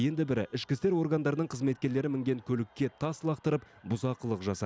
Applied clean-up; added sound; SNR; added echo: none; none; none; none.